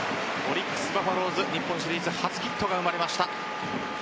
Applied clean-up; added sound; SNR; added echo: none; Telephone; 12 dB; none.